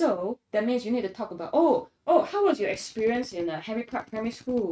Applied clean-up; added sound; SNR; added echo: neural mask model RNNoise.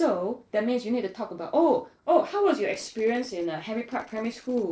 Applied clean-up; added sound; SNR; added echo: neural separator model SepFormer DNS4.